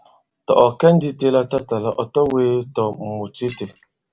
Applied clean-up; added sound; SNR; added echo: none; Shatter; 17 dB; none.